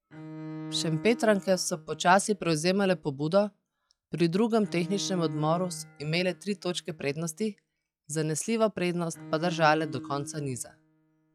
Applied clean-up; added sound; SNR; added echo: classical method log-MMSE.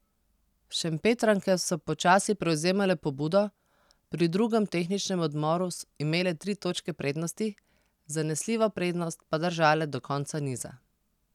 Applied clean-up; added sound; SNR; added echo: none; none; none; none.